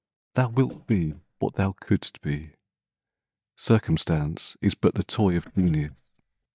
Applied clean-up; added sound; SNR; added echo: neural mask model DeepFilterNet 3.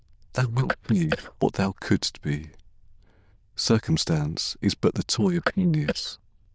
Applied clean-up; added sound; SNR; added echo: neural diffusion model UNIVERSE++.